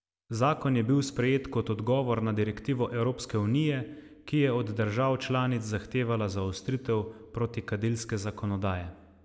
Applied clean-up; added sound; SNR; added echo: none; none; none; none.